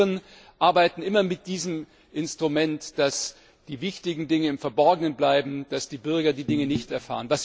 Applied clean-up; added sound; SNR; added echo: none; none; none; none.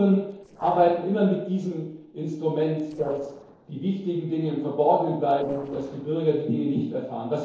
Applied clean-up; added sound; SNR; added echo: neural separator model SepFormer DNS4.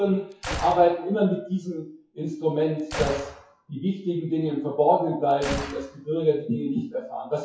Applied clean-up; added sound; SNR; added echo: classical method WPE with log-MMSE.